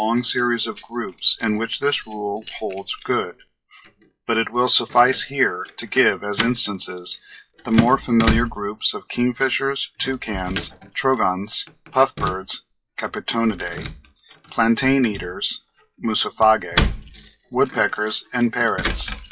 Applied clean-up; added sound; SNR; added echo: classical method WPE with log-MMSE.